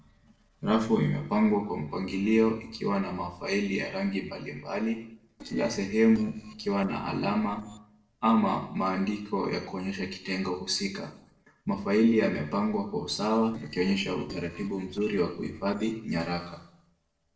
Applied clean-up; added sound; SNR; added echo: neural separator model SepFormer DNS4.